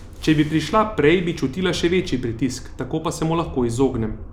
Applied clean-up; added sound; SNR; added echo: none; Subway, metro, underground; 14 dB; none.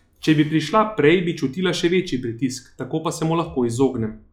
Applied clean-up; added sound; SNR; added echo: classical method log-MMSE.